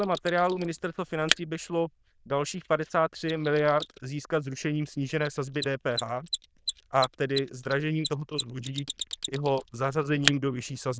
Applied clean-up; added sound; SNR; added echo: neural diffusion model UNIVERSE++.